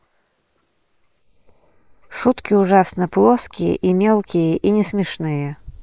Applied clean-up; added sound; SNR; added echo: neural mask model Resemble Enhance denoiser.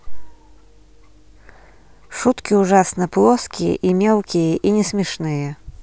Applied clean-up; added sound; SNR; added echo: none; none; none; none.